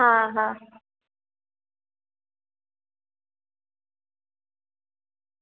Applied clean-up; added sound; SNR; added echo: none; none; none; none.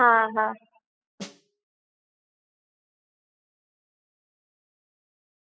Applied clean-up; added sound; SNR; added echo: classical method spectral subtraction.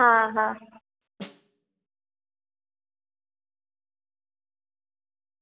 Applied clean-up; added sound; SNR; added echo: none; Snare drum; 14 dB; none.